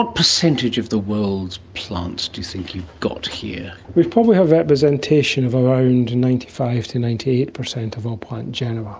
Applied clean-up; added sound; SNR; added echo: none; none; none; none.